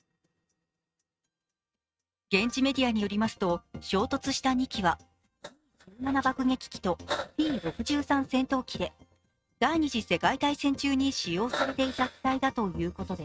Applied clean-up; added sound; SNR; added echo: neural mask model RNNoise.